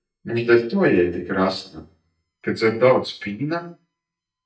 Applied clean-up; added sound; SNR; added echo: neural mask model DeepFilterNet 3.